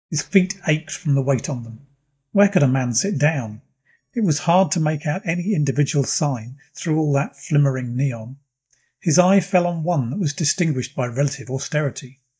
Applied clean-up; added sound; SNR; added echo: neural mask model DeepFilterNet 3.